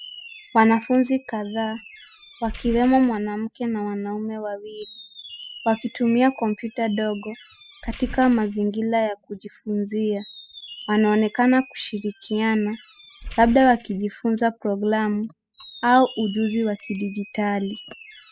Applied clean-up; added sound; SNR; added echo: classical method spectral subtraction.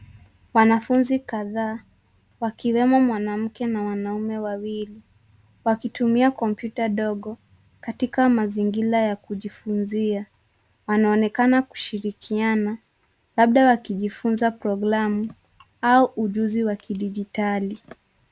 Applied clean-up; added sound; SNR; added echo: none; none; none; none.